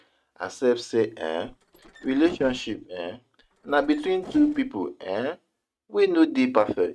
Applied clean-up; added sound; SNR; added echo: neural mask model RNNoise.